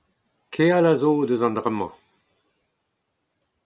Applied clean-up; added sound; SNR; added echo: none; none; none; none.